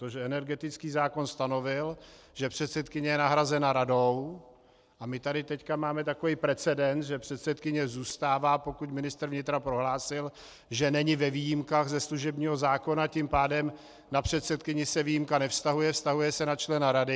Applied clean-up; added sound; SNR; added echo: none; none; none; none.